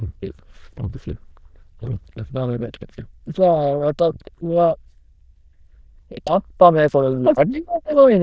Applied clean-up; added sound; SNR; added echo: neural diffusion model UNIVERSE++.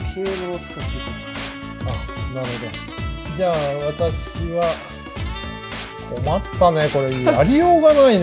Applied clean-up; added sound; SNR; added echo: none; none; none; none.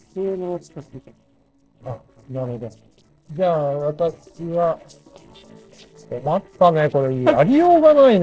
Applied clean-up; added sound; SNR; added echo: neural separator model SepFormer DNS4.